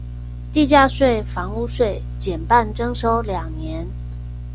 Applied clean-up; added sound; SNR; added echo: none; none; none; none.